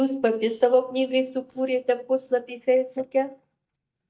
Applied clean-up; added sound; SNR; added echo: neural mask model DeepFilterNet 3.